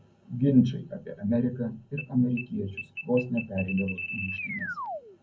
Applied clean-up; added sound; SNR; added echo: none; Alarm; 9 dB; reverberation time 0.3 s.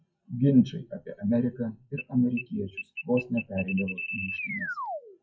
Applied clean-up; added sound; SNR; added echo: classical method WPE with log-MMSE.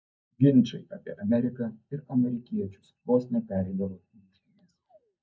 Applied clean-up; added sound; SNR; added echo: neural mask model DeepFilterNet 3.